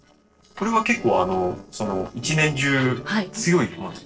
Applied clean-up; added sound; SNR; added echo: neural separator model SepFormer DNS4.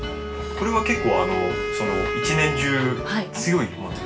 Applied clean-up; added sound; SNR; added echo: none; Wind instrument, woodwind instrument; 5 dB; reverberation time 0.3 s.